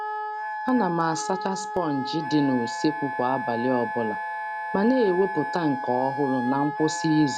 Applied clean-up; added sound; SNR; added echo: none; Wind instrument, woodwind instrument; 5 dB; none.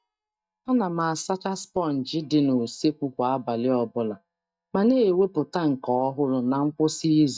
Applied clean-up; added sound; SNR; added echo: neural mask model DeepFilterNet 3.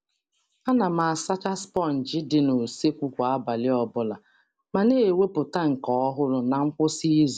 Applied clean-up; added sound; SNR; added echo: none; none; none; none.